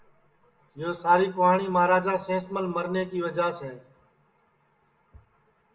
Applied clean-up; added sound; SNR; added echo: none; none; none; reverberation time 0.6 s.